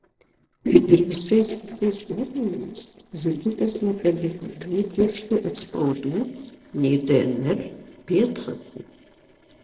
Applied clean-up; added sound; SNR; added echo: neural separator model SepFormer DNS4.